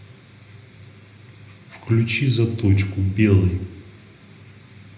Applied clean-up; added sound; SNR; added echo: none; none; none; reverberation time 0.7 s.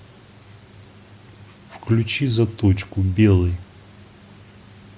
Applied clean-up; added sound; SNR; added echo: none; none; none; none.